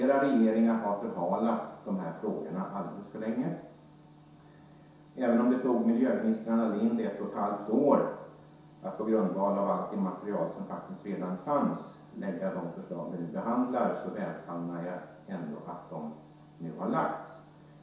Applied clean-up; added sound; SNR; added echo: none; none; none; reverberation time 0.7 s.